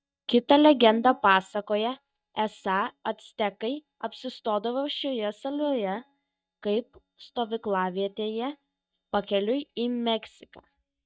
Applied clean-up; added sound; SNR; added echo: neural mask model DeepFilterNet 3.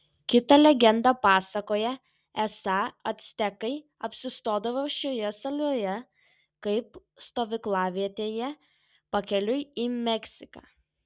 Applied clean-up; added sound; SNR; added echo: none; none; none; none.